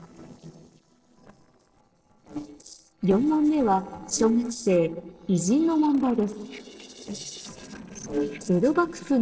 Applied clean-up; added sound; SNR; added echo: neural separator model SepFormer DNS4.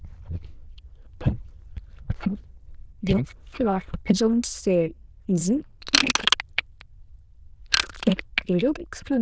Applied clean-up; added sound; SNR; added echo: neural diffusion model UNIVERSE++.